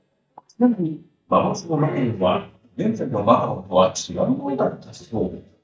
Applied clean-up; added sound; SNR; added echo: neural mask model DeepFilterNet 3.